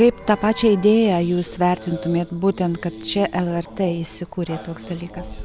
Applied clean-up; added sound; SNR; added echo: none; none; none; none.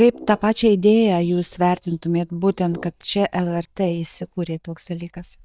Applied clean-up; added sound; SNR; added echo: neural mask model DeepFilterNet 3.